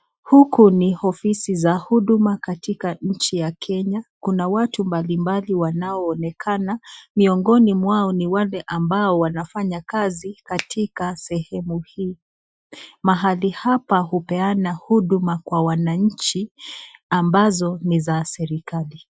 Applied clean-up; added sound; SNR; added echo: classical method Wiener filter.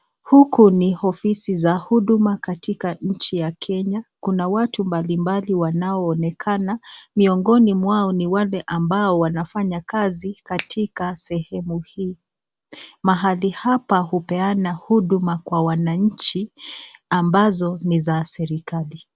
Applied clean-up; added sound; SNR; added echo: none; Finger snapping; 12 dB; none.